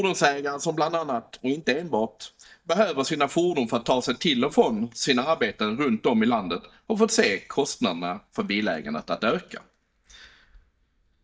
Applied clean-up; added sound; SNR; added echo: neural mask model DeepFilterNet 3.